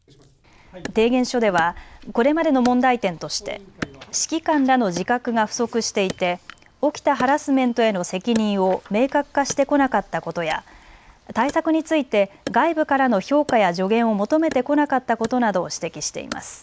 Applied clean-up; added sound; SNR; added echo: none; Wood; 19 dB; none.